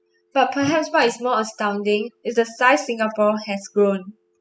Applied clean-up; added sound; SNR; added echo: classical method spectral subtraction.